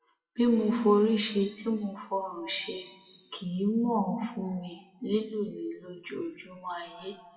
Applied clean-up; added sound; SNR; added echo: classical method WPE with log-MMSE.